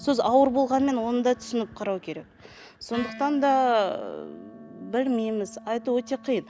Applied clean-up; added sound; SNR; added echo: none; Wind instrument, woodwind instrument; 20 dB; none.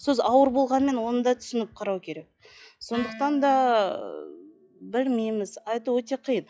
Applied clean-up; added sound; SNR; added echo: classical method log-MMSE.